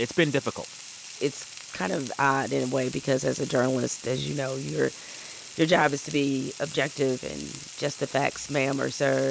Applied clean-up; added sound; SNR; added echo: none; Frying (food); 15 dB; none.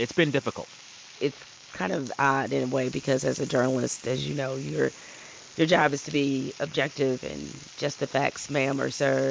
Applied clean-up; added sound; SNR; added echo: neural mask model Resemble Enhance denoiser.